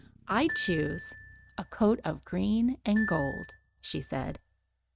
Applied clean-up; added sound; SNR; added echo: neural mask model RNNoise.